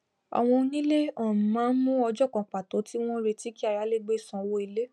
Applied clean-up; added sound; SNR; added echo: none; none; none; none.